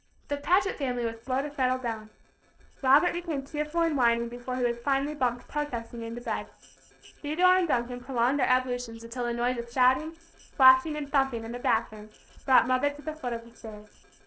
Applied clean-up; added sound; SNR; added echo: neural separator model SepFormer DNS4.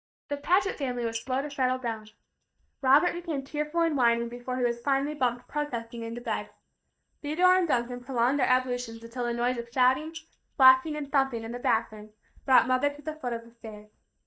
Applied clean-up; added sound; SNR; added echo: neural mask model DeepFilterNet 3.